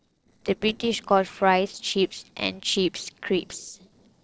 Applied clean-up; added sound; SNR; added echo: neural separator model SepFormer DNS4.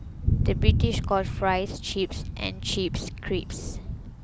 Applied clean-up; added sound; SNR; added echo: none; Thunder; -2 dB; none.